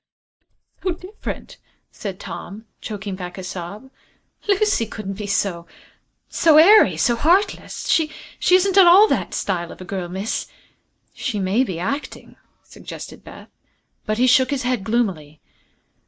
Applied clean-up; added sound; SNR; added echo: neural mask model DeepFilterNet 3.